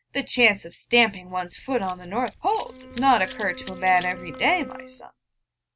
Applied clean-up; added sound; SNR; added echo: none; Wind instrument, woodwind instrument + Run; 17 dB; none.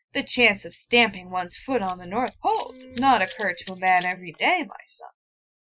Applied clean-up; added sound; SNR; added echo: classical method Wiener filter.